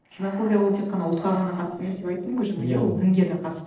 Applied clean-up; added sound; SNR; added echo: neural separator model SepFormer DNS4.